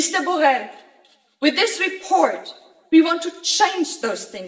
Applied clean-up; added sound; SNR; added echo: none; none; none; reverberation time 0.7 s.